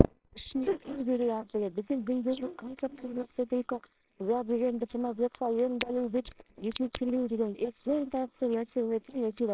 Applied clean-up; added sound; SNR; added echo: neural separator model SepFormer WHAMR!.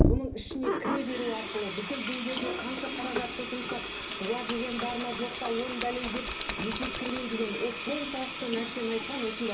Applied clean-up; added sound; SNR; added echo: none; Sink (filling or washing); -1 dB; reverberation time 0.3 s.